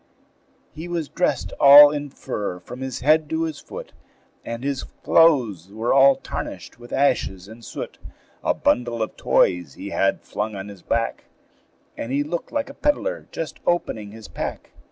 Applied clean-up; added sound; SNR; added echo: none; none; none; none.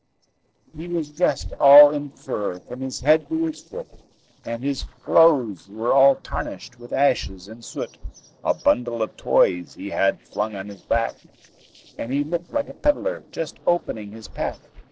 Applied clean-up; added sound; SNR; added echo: neural separator model SepFormer DNS4.